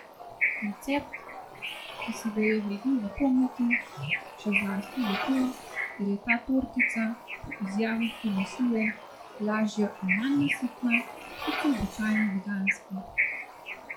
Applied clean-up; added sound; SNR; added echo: classical method log-MMSE.